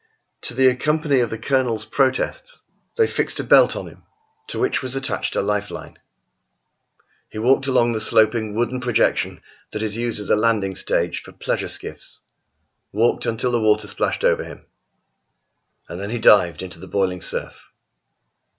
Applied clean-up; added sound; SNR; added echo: none; none; none; none.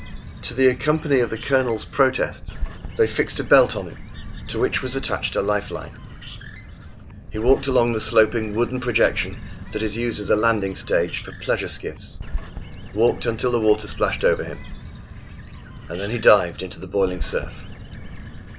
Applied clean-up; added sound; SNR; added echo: none; Bird; 10 dB; none.